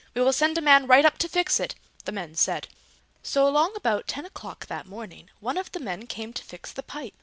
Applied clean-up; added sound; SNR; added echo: none; none; none; none.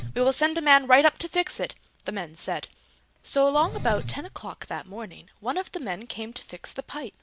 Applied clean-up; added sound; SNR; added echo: none; Engine; 15 dB; none.